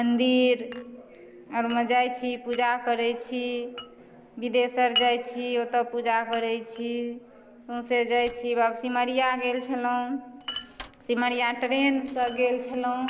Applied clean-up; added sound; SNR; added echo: none; Glass; 15 dB; none.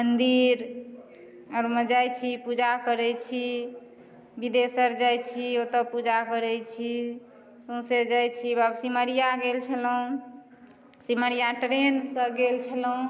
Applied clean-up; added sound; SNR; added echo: none; none; none; none.